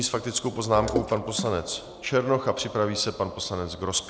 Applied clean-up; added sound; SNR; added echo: none; Water / Splash, splatter + Musical instrument; 10 dB; none.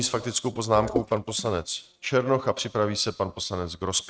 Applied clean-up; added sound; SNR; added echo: neural mask model RNNoise.